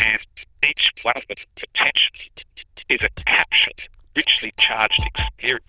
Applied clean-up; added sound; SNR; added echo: neural diffusion model UNIVERSE++.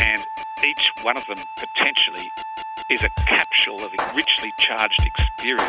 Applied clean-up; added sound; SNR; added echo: none; Wind instrument, woodwind instrument; 11 dB; none.